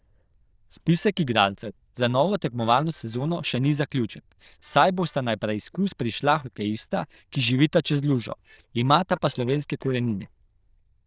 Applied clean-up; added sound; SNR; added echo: neural diffusion model UNIVERSE++.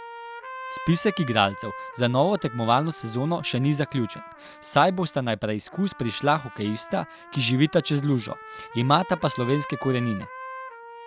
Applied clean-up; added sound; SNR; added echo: none; Trumpet; 15 dB; none.